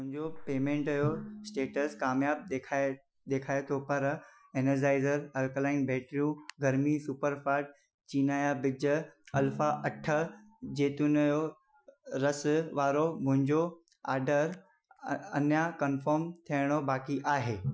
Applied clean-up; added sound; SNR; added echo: classical method Wiener filter.